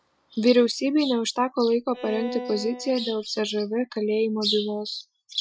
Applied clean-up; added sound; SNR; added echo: classical method Wiener filter.